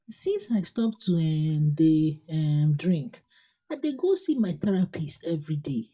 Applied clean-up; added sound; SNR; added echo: neural mask model DeepFilterNet 3.